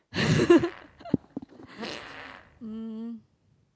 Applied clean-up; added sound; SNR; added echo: none; Fart; 15 dB; none.